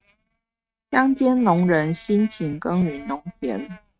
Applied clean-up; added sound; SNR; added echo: neural mask model RNNoise.